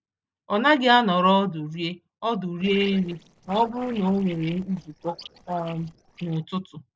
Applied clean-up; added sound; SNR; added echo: neural separator model SepFormer DNS4.